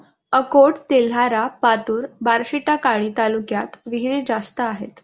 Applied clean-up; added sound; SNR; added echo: none; none; none; none.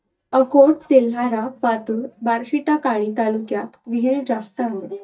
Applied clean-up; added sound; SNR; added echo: neural mask model DeepFilterNet 3.